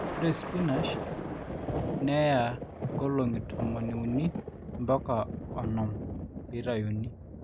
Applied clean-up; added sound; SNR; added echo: none; Thunder; 5 dB; none.